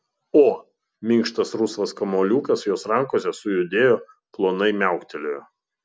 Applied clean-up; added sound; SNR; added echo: none; none; none; none.